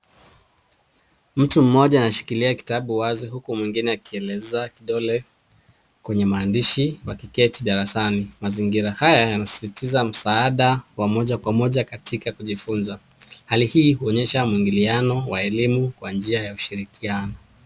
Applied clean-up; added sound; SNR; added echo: none; none; none; none.